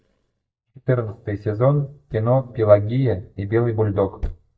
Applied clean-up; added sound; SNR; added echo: neural mask model DeepFilterNet 3.